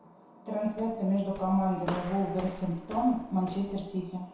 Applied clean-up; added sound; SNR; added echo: none; Walk, footsteps; 14 dB; reverberation time 0.7 s.